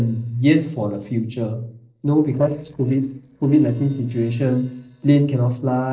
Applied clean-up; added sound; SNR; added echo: neural separator model SepFormer DNS4.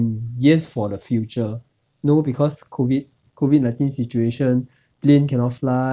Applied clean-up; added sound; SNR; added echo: none; none; none; none.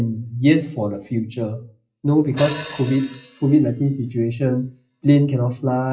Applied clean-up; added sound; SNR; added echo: classical method WPE with log-MMSE.